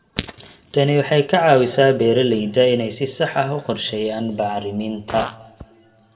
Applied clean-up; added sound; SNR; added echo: none; Fart; 16 dB; reverberation time 1.6 s.